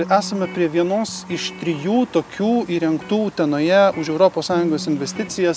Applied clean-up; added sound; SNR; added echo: none; Electric guitar; 17 dB; none.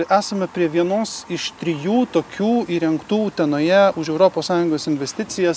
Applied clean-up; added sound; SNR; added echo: none; none; none; none.